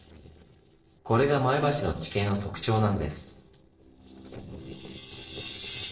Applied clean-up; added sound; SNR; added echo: neural separator model SepFormer DNS4.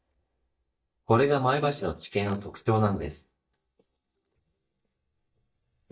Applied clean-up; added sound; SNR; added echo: neural mask model DeepFilterNet 3.